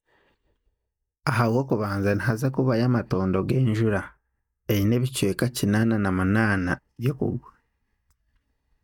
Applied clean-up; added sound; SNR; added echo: neural mask model DeepFilterNet 3.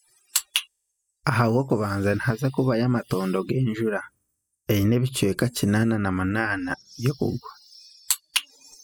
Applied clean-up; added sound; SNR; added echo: classical method spectral subtraction.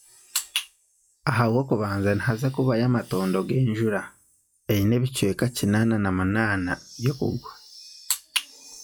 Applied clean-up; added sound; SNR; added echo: classical method log-MMSE.